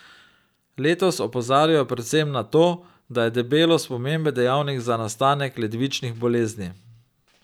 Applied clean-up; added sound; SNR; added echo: none; none; none; none.